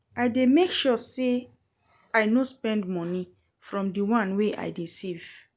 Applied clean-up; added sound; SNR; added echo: none; none; none; none.